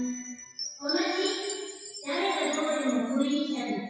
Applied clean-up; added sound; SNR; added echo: classical method WPE with log-MMSE.